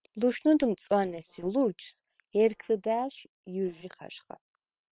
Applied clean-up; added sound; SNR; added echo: neural separator model SepFormer WHAM!.